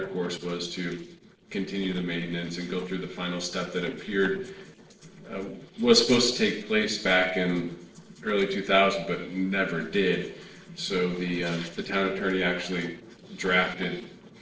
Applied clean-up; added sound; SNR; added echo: neural separator model SepFormer DNS4.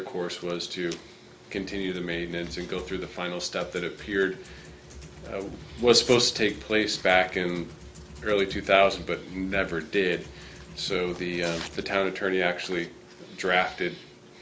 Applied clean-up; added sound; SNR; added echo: none; none; none; none.